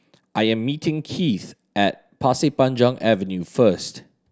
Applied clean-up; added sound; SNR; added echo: none; none; none; none.